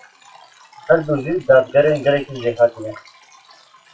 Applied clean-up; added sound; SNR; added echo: classical method WPE with log-MMSE.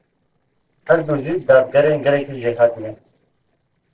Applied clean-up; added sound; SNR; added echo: neural separator model SepFormer DNS4.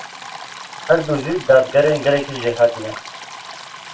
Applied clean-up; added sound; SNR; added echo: none; Stream; 15 dB; reverberation time 0.2 s.